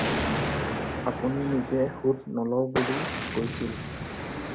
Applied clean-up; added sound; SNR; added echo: none; Explosion; 1 dB; none.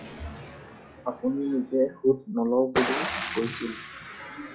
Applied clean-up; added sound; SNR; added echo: classical method log-MMSE.